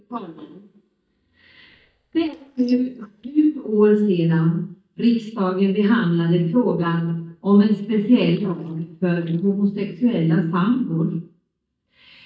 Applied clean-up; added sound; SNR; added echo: neural mask model DeepFilterNet 3.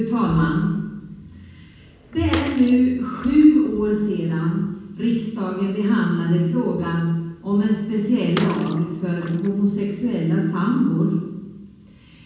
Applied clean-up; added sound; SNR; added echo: none; Bathtub (filling or washing) / Water / Splash, splatter; 15 dB; reverberation time 1.2 s.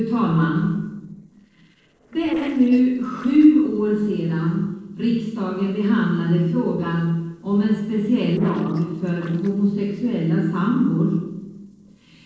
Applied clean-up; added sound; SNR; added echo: neural separator model SepFormer DNS4.